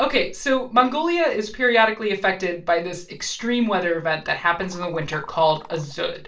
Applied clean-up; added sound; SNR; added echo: neural separator model SepFormer DNS4.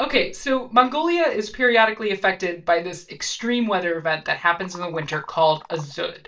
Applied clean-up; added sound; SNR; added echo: neural mask model DeepFilterNet 3.